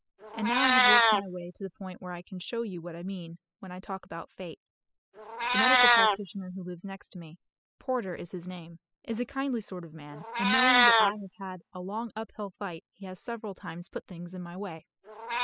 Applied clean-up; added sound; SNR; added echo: classical method spectral subtraction.